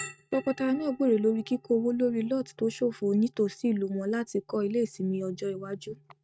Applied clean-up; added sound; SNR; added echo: neural mask model RNNoise.